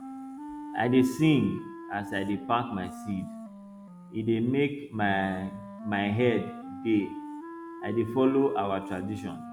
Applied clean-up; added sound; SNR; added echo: none; Wind instrument, woodwind instrument; 12 dB; none.